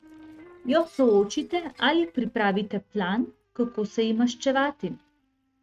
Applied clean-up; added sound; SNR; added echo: neural mask model RNNoise.